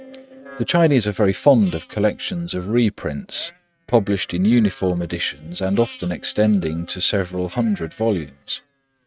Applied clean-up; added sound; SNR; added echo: neural mask model RNNoise.